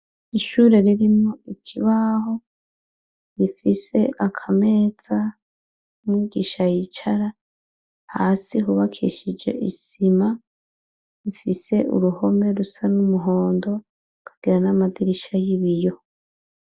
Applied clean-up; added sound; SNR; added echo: none; none; none; none.